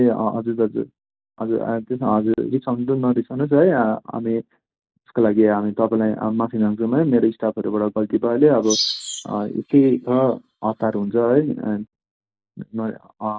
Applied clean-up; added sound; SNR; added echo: neural mask model DeepFilterNet 3.